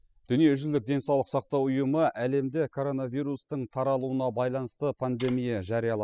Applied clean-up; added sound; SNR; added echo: classical method spectral subtraction.